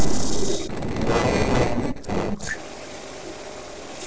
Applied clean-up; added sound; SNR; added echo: neural separator model SepFormer DNS4.